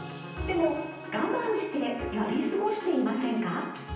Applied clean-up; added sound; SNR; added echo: none; Acoustic guitar / Strum; 20 dB; reverberation time 0.9 s.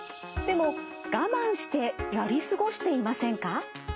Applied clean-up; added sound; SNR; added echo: none; none; none; none.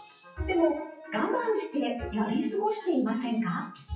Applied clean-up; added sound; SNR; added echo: classical method WPE with log-MMSE.